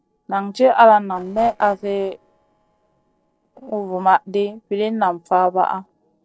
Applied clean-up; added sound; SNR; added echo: neural separator model SepFormer DNS4.